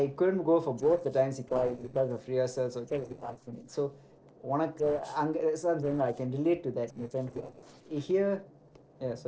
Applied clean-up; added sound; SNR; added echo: neural separator model SepFormer DNS4.